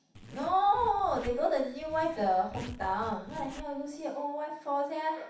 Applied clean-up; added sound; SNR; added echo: none; Zipper (clothing); 14 dB; reverberation time 0.7 s.